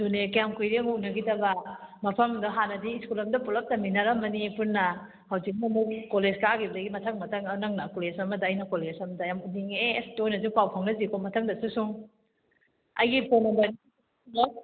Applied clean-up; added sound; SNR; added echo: none; none; none; none.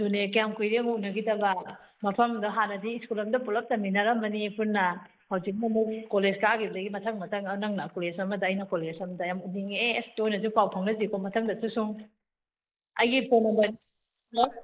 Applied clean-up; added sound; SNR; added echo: neural mask model Resemble Enhance denoiser.